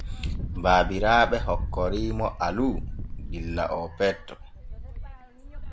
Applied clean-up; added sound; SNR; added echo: none; Wind; 5 dB; none.